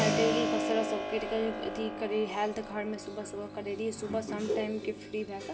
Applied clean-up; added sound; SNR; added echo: none; Keyboard (musical); 3 dB; reverberation time 0.9 s.